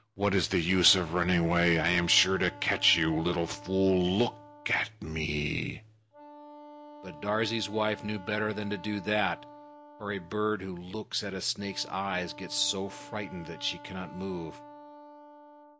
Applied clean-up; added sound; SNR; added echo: none; Wind instrument, woodwind instrument; 18 dB; none.